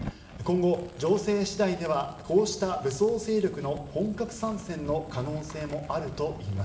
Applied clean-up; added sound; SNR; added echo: none; Fire; 15 dB; reverberation time 1.4 s.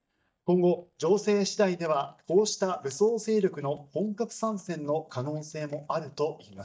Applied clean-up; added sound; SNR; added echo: neural mask model DeepFilterNet 3.